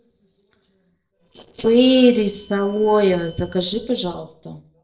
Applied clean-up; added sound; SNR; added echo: neural separator model SepFormer DNS4.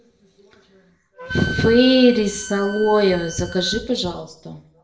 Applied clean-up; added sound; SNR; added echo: none; Wind instrument, woodwind instrument; 14 dB; reverberation time 0.4 s.